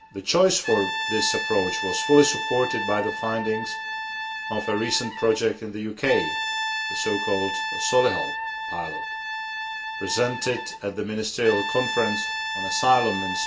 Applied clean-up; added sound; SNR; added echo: none; Brass instrument; 4 dB; reverberation time 0.2 s.